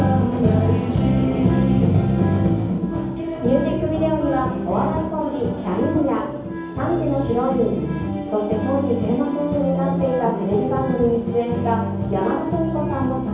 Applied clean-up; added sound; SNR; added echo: none; Wind instrument, woodwind instrument; 15 dB; reverberation time 0.9 s.